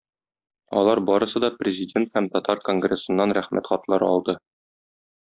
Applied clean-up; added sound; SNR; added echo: neural mask model Resemble Enhance denoiser.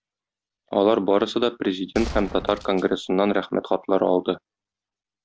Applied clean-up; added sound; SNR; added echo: none; Gunshot, gunfire; 12 dB; none.